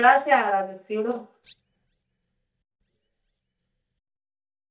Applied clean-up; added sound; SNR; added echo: neural mask model DeepFilterNet 3.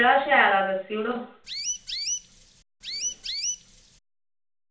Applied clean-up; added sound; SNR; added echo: none; Chirp, tweet; 6 dB; reverberation time 0.3 s.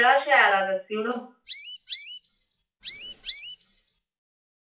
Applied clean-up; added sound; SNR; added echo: classical method WPE with log-MMSE.